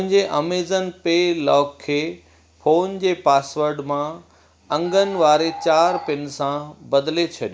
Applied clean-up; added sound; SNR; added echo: none; Animal; 12 dB; none.